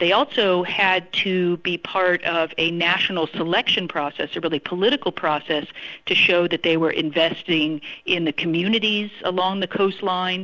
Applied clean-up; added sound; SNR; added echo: none; none; none; none.